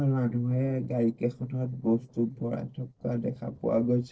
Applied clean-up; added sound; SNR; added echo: neural separator model SepFormer DNS4.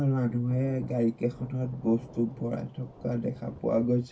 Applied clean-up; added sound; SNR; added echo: none; Thunder / Rain; 19 dB; reverberation time 0.2 s.